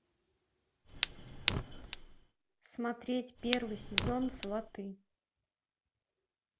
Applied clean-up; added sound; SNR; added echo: none; Fire; -5 dB; none.